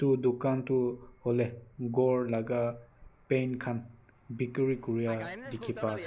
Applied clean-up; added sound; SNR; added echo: none; Fixed-wing aircraft, airplane; 18 dB; none.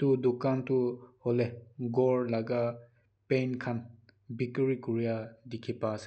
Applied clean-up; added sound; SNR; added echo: none; none; none; none.